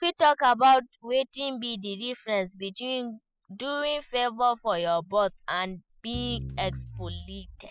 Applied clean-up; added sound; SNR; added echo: classical method spectral subtraction.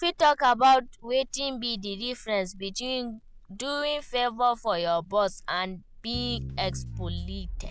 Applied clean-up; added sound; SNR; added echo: none; Crackle; 13 dB; none.